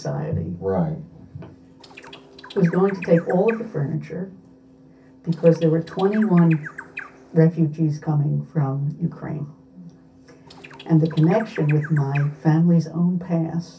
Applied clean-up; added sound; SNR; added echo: none; Bird; 17 dB; reverberation time 0.3 s.